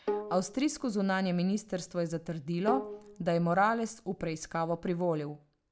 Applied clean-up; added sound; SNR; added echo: none; Bowed string instrument; 10 dB; none.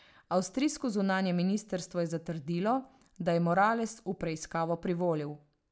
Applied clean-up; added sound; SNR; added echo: none; none; none; none.